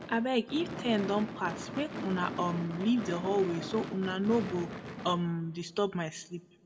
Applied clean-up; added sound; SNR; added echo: none; Gunshot, gunfire / Fireworks; 9 dB; reverberation time 0.5 s.